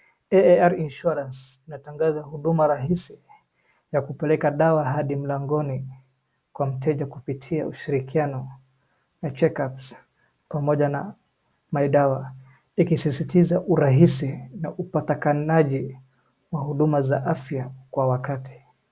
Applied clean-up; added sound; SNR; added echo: none; none; none; none.